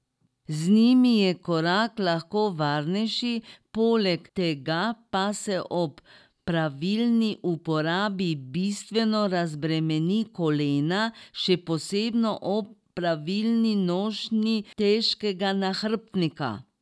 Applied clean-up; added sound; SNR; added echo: none; none; none; none.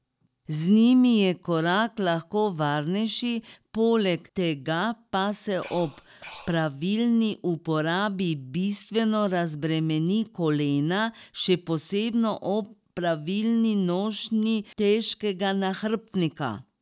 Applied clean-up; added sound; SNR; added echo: none; Breathing; 19 dB; none.